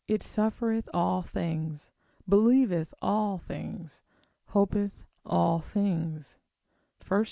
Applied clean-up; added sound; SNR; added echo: none; none; none; none.